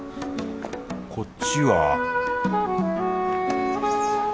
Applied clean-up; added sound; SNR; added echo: none; none; none; none.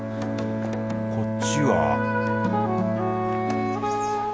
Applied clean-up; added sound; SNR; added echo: none; Bowed string instrument; 1 dB; none.